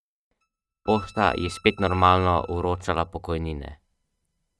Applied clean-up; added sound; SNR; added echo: neural mask model RNNoise.